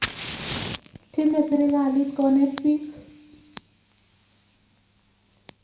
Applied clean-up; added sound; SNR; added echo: none; Fire; 13 dB; reverberation time 0.5 s.